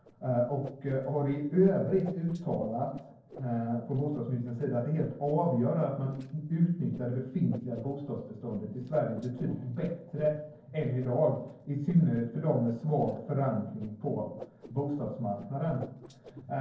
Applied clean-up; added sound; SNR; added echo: neural separator model SepFormer DNS4.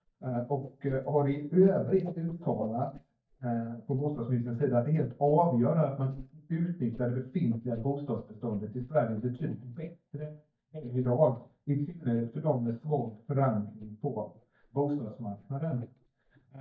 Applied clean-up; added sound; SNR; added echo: neural mask model DeepFilterNet 3.